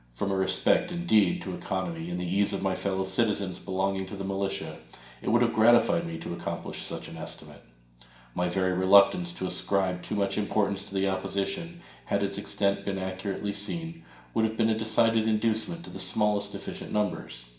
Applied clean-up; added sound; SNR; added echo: none; none; none; reverberation time 0.5 s.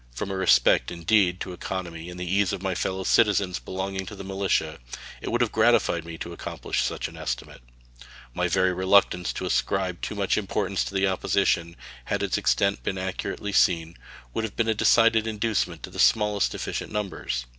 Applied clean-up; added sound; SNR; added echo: none; none; none; none.